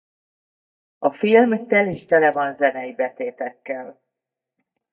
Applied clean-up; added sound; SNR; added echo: neural mask model DeepFilterNet 3.